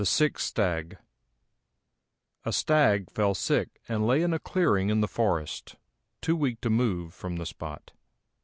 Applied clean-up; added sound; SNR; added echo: none; none; none; none.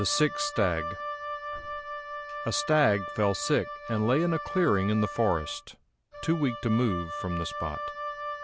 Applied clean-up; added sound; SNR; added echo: none; Wind instrument, woodwind instrument; 8 dB; none.